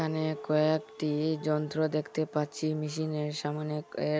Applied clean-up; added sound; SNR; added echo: none; Chink, clink; 20 dB; none.